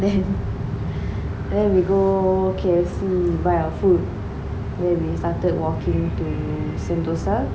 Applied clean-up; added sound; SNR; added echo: none; none; none; none.